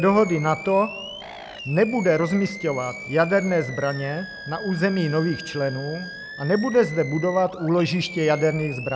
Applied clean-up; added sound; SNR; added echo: none; Animal; 14 dB; none.